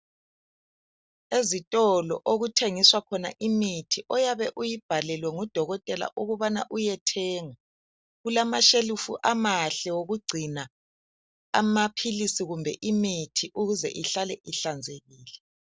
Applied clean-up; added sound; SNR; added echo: none; none; none; none.